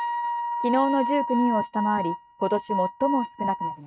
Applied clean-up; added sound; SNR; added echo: neural mask model RNNoise.